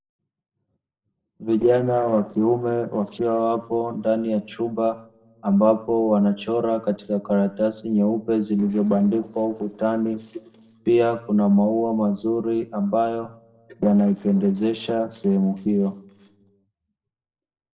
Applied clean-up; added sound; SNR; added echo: neural separator model SepFormer DNS4.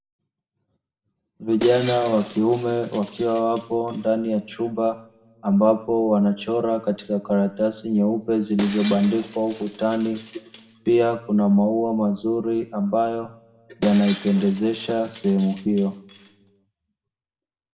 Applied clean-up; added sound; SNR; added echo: none; Shatter; 16 dB; reverberation time 0.8 s.